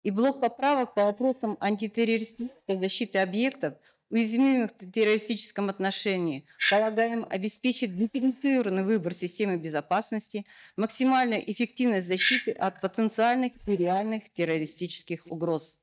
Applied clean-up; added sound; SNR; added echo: neural mask model DeepFilterNet 3.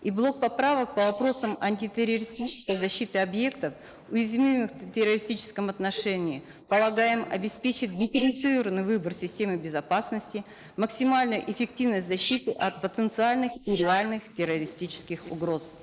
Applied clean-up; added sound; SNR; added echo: neural mask model Resemble Enhance denoiser.